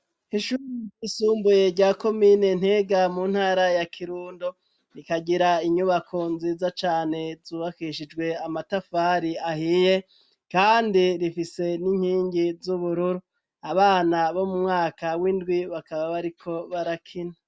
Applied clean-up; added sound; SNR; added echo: none; none; none; none.